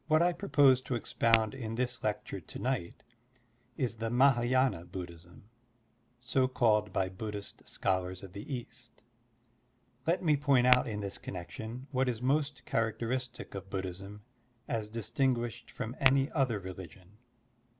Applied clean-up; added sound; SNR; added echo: none; Tap / Glass; 7 dB; none.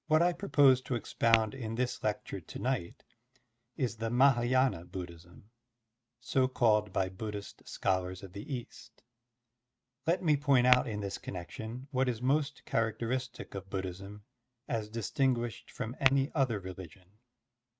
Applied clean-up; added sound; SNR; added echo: neural mask model RNNoise.